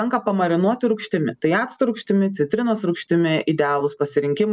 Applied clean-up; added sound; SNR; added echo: none; none; none; none.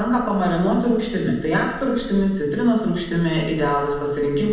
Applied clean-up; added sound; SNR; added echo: none; Bark; 19 dB; reverberation time 1.0 s.